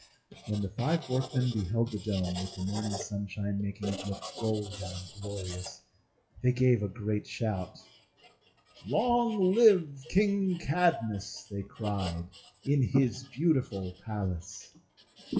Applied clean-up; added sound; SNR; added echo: classical method WPE with log-MMSE.